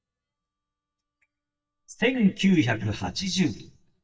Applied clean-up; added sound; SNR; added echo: neural mask model DeepFilterNet 3.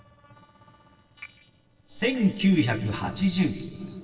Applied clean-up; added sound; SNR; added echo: neural separator model SepFormer DNS4.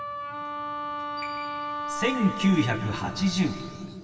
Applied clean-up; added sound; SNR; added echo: none; Wind instrument, woodwind instrument; 6 dB; reverberation time 2.4 s.